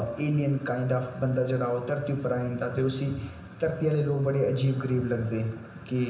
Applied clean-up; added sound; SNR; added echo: none; none; none; reverberation time 0.9 s.